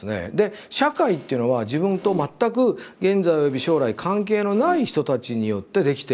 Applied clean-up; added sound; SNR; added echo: none; Fart; 19 dB; none.